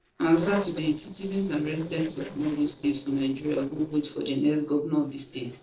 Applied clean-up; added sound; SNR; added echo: neural separator model SepFormer DNS4.